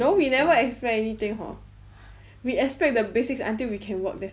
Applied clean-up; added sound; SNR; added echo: none; none; none; none.